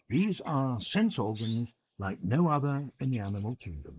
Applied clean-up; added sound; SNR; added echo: neural mask model Resemble Enhance denoiser.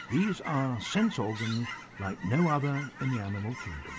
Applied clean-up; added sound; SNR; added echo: none; Chirp, tweet / Fowl; 11 dB; none.